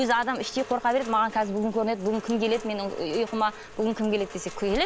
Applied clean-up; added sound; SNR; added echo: none; Rain; 16 dB; none.